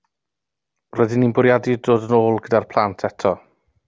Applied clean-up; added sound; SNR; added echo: none; none; none; none.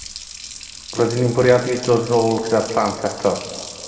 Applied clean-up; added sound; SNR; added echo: none; Water tap, faucet; 14 dB; reverberation time 1.7 s.